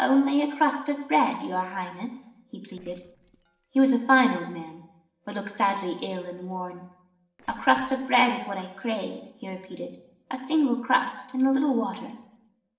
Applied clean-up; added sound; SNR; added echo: neural separator model SepFormer DNS4.